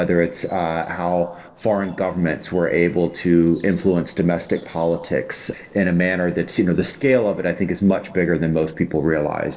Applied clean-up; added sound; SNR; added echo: neural separator model SepFormer DNS4.